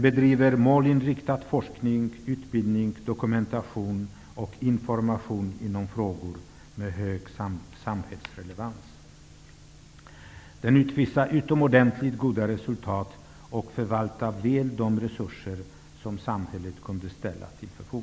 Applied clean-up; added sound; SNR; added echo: none; none; none; none.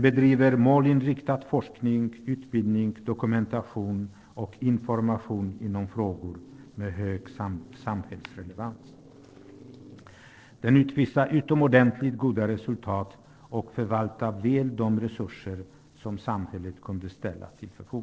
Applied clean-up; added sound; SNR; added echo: neural separator model SepFormer DNS4.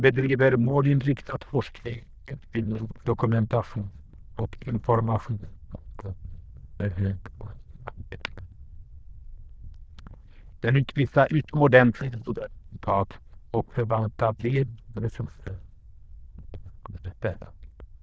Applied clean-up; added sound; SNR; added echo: neural diffusion model UNIVERSE++.